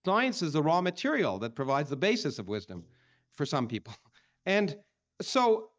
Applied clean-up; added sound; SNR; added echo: neural mask model DeepFilterNet 3.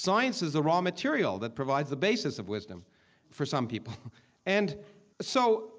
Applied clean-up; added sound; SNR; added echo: none; none; none; none.